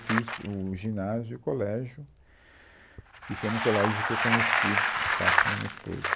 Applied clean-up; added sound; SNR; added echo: none; Bicycle; -2 dB; none.